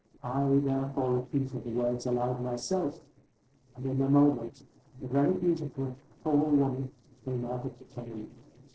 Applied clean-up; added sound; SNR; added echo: neural separator model SepFormer DNS4.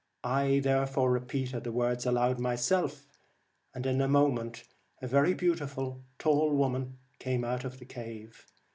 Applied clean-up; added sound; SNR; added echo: none; none; none; none.